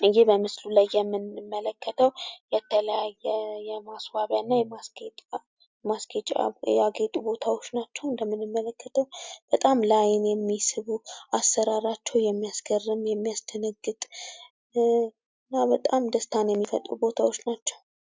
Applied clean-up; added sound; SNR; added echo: none; none; none; none.